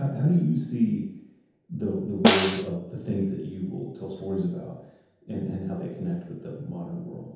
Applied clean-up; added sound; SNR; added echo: none; Snare drum; -4 dB; reverberation time 0.9 s.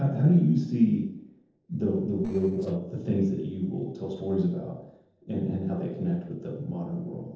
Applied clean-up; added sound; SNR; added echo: neural separator model SepFormer DNS4.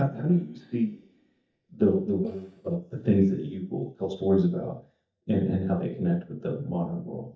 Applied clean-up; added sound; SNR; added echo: neural mask model DeepFilterNet 3.